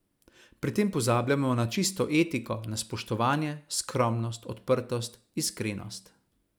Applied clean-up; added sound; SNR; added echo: none; none; none; none.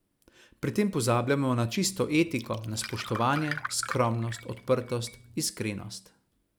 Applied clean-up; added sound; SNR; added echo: none; Glass; 12 dB; none.